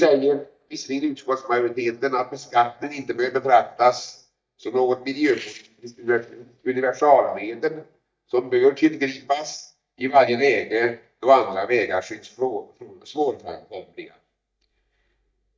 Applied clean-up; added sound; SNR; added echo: neural mask model DeepFilterNet 3.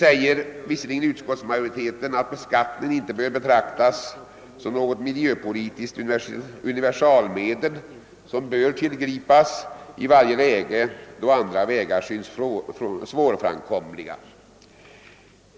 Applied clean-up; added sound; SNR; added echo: none; none; none; none.